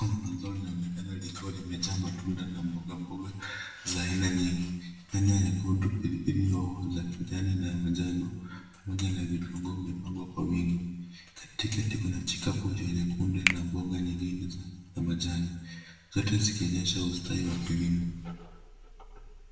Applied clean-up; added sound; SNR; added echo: none; Finger snapping; 5 dB; reverberation time 0.9 s.